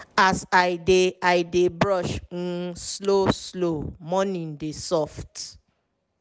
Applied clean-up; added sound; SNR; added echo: none; none; none; none.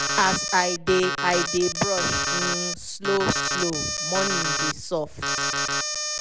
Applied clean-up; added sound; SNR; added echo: none; Alarm; 0 dB; none.